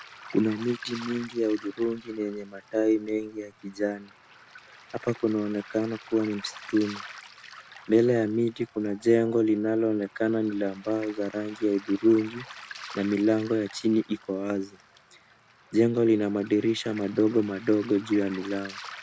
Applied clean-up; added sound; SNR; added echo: none; Waves, surf; 19 dB; none.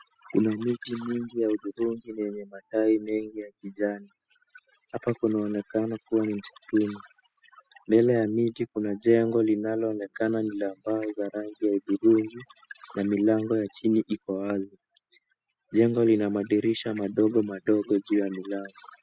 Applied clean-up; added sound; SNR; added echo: classical method spectral subtraction.